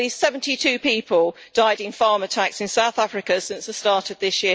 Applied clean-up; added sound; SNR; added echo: none; none; none; none.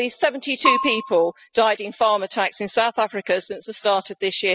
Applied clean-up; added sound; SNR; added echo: classical method spectral subtraction.